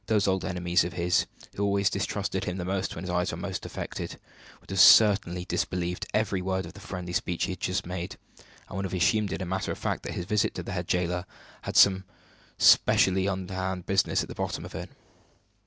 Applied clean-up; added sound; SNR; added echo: none; none; none; none.